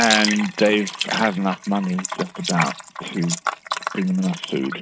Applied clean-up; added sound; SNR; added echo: neural mask model RNNoise.